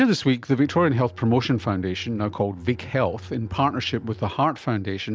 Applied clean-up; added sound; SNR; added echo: none; Bowed string instrument; 18 dB; none.